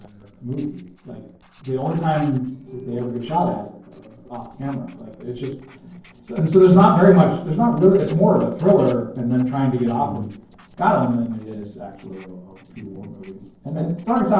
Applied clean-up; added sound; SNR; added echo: neural separator model SepFormer DNS4.